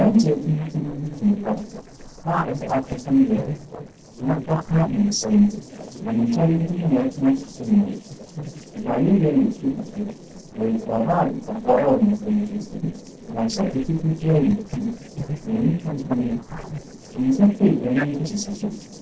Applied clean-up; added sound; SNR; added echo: neural separator model SepFormer DNS4.